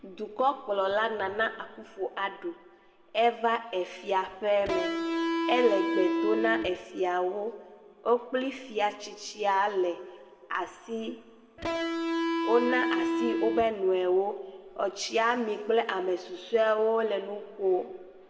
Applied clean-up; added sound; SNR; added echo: none; Electric guitar; 0 dB; reverberation time 1.2 s.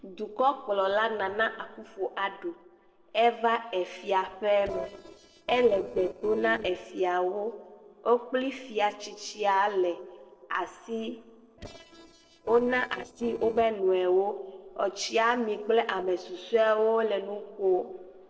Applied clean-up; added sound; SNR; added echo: neural separator model SepFormer DNS4.